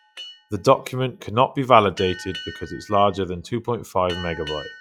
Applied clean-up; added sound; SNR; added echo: classical method log-MMSE.